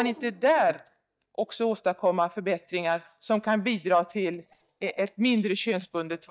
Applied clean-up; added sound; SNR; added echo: neural mask model DeepFilterNet 3.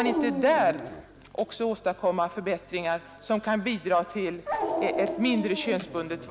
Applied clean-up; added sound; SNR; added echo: none; Dog; 6 dB; none.